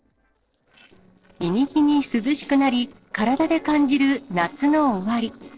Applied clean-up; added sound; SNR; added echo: neural separator model SepFormer DNS4.